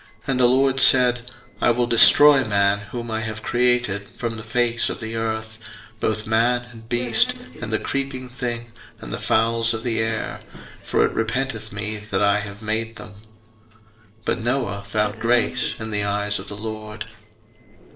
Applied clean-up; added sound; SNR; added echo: neural separator model SepFormer DNS4.